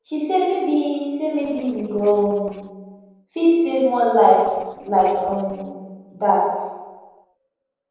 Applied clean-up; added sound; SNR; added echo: neural separator model SepFormer DNS4.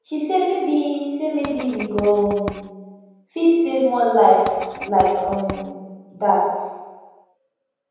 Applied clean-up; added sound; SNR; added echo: none; Writing; 15 dB; reverberation time 1.2 s.